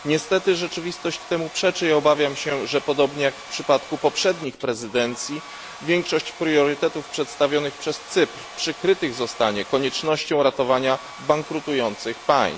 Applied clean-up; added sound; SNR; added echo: none; Domestic sounds, home sounds; 17 dB; none.